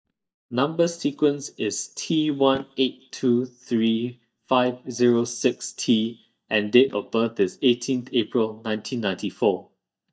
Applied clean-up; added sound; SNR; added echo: neural mask model DeepFilterNet 3.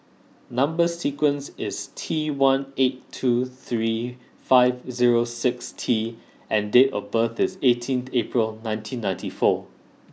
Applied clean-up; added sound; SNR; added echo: none; none; none; none.